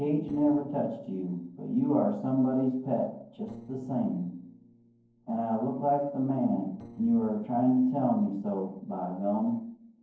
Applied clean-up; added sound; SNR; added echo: neural separator model SepFormer DNS4.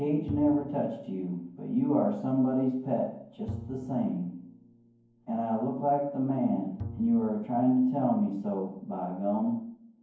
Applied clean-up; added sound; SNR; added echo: none; Bowed string instrument; 17 dB; reverberation time 0.9 s.